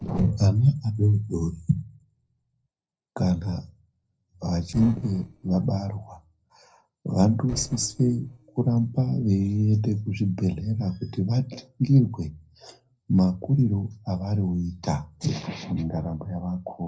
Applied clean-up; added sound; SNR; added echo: neural separator model SepFormer DNS4.